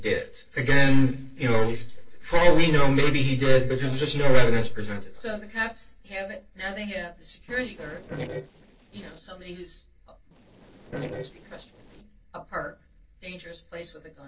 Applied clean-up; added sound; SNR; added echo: neural separator model SepFormer DNS4.